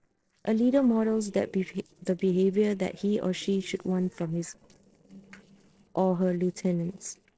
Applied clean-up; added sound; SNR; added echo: neural separator model SepFormer DNS4.